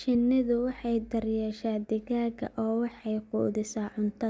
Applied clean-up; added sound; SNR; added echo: none; none; none; none.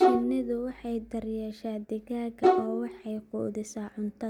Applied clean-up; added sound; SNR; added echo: none; Bowed string instrument; -5 dB; none.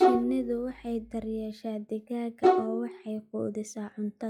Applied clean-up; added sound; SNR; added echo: classical method log-MMSE.